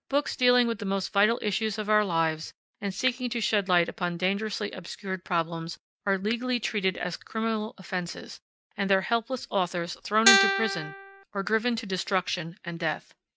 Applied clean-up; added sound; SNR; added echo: none; Guitar; -4 dB; none.